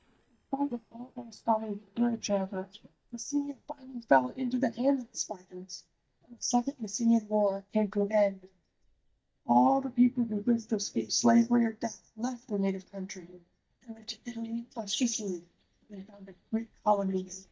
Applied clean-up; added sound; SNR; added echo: neural mask model DeepFilterNet 3.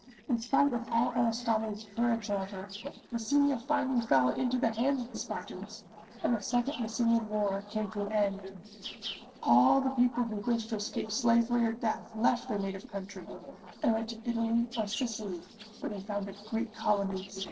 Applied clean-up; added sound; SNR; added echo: neural separator model SepFormer DNS4.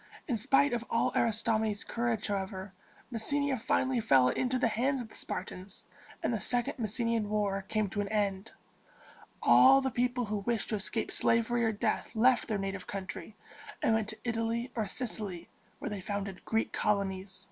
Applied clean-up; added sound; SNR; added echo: none; none; none; none.